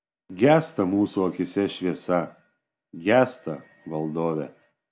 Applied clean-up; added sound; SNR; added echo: none; none; none; none.